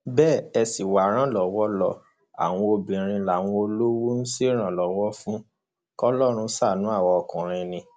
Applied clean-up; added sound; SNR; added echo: none; none; none; none.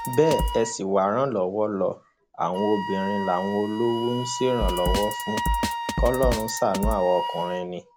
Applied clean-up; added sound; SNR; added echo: none; Drum kit + Wind instrument, woodwind instrument; 4 dB; none.